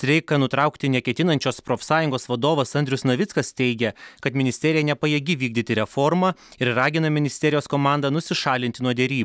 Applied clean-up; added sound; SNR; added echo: none; none; none; none.